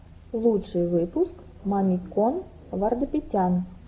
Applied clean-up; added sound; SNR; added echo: none; none; none; none.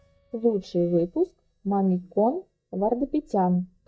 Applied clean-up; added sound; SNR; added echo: neural mask model DeepFilterNet 3.